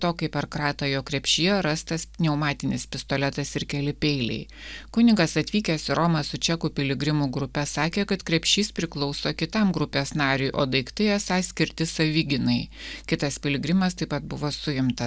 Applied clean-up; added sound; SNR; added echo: none; none; none; none.